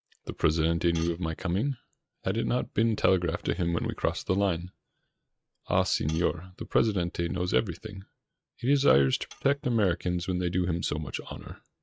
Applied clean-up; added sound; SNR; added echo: neural mask model RNNoise.